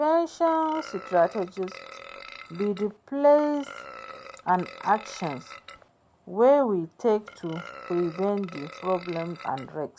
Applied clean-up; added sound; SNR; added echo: none; Burping, eructation; 17 dB; none.